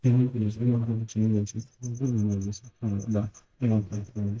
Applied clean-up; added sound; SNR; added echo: neural mask model DeepFilterNet 3.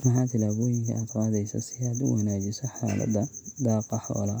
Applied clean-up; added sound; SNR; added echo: none; none; none; none.